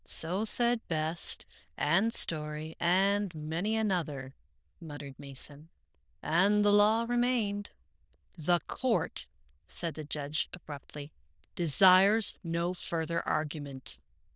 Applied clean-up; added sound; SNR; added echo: neural diffusion model UNIVERSE++.